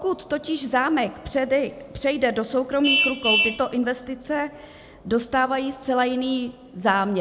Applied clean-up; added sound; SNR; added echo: none; Vehicle horn, car horn, honking; 7 dB; none.